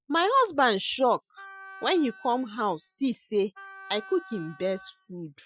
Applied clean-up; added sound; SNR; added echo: classical method spectral subtraction.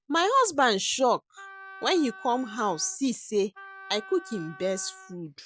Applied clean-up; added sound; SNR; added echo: none; Wind instrument, woodwind instrument; 19 dB; none.